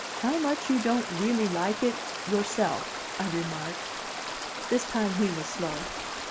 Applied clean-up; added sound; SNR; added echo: none; Stream; 6 dB; none.